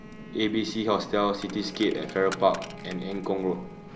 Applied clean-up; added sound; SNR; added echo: none; Bowed string instrument + Coin (dropping); 16 dB; none.